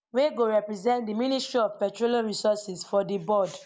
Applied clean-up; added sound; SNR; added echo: none; none; none; none.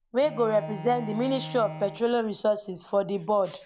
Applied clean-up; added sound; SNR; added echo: none; Bowed string instrument; 15 dB; none.